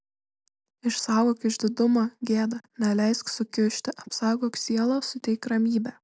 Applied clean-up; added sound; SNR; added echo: none; none; none; none.